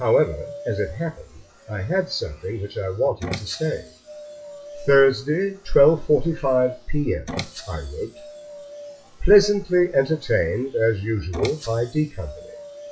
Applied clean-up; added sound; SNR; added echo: classical method WPE with log-MMSE.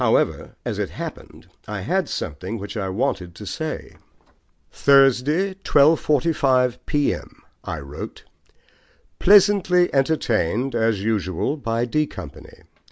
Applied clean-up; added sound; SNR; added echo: none; none; none; none.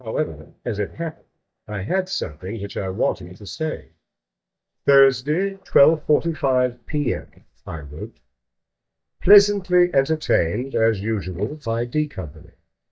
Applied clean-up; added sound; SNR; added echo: neural mask model DeepFilterNet 3.